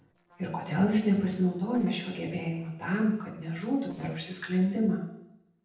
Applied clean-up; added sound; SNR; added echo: neural separator model SepFormer DNS4.